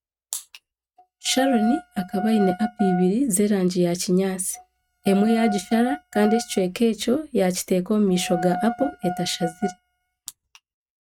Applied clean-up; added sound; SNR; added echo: neural mask model RNNoise.